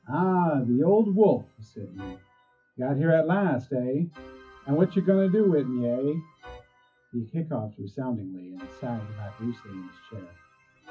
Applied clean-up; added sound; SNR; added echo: classical method WPE with log-MMSE.